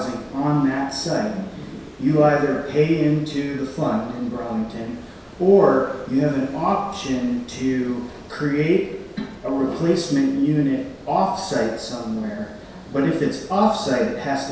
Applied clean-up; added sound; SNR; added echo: none; Water; 20 dB; reverberation time 0.7 s.